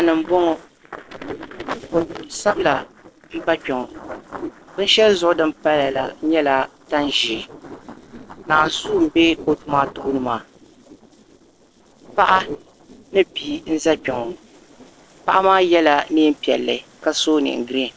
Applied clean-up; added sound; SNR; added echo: neural separator model SepFormer DNS4.